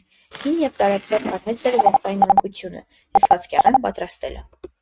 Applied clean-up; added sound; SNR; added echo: neural mask model RNNoise.